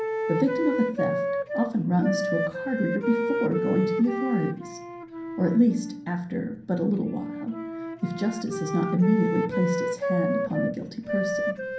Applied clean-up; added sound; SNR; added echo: none; Wind instrument, woodwind instrument; 3 dB; reverberation time 0.6 s.